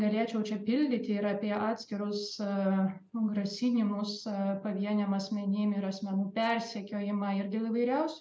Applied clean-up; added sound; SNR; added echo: none; none; none; none.